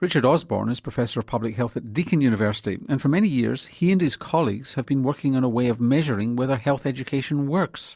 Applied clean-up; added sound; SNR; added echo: none; none; none; none.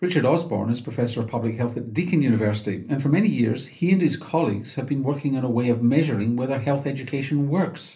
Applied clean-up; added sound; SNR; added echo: none; none; none; reverberation time 0.3 s.